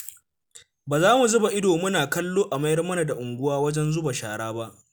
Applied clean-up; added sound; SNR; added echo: none; none; none; none.